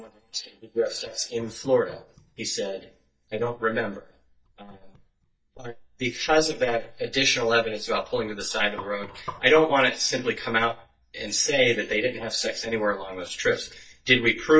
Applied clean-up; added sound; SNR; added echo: neural mask model DeepFilterNet 3.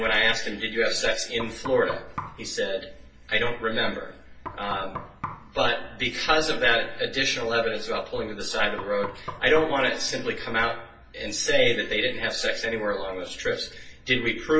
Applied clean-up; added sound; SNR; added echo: none; Knock; 14 dB; reverberation time 0.2 s.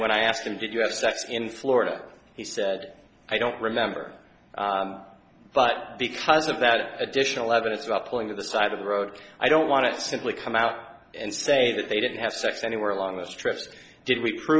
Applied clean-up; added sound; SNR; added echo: none; none; none; none.